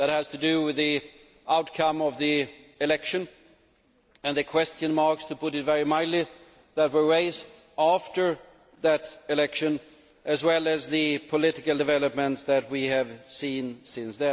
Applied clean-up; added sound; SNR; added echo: none; none; none; none.